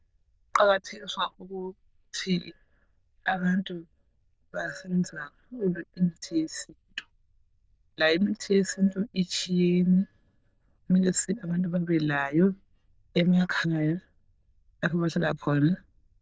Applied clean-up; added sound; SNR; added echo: neural diffusion model UNIVERSE++.